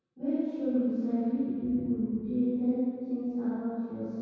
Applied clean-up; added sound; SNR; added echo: none; none; none; reverberation time 2.0 s.